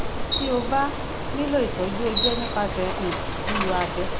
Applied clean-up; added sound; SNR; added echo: none; Bicycle; -1 dB; none.